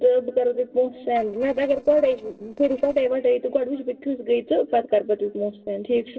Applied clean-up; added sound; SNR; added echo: neural separator model SepFormer DNS4.